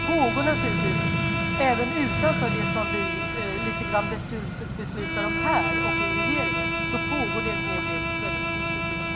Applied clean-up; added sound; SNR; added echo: none; Bowed string instrument + Accelerating, revving, vroom; -3 dB; none.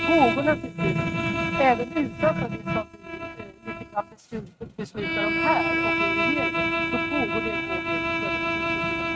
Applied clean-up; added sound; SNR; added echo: neural mask model RNNoise.